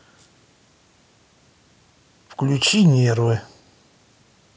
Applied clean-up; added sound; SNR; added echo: none; none; none; none.